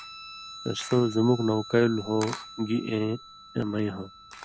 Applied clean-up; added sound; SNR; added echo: none; Camera + Guitar; 15 dB; none.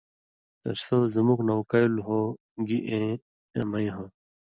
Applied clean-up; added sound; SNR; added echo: none; none; none; none.